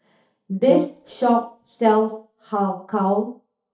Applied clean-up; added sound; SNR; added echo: neural mask model DeepFilterNet 3.